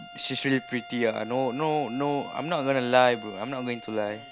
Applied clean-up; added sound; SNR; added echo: none; Bowed string instrument; 15 dB; none.